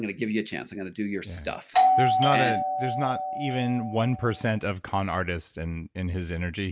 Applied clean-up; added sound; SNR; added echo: none; Doorbell; -3 dB; none.